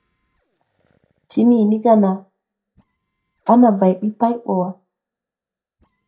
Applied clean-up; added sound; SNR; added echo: neural mask model DeepFilterNet 3.